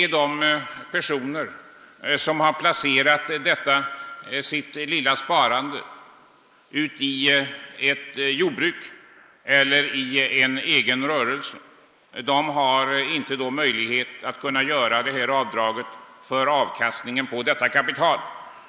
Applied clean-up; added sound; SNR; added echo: neural mask model Resemble Enhance denoiser.